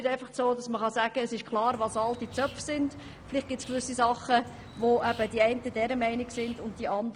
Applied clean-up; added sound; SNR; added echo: none; Bird; 17 dB; none.